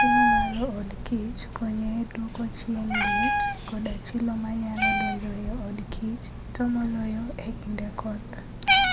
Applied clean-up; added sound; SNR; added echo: none; Meow; -3 dB; none.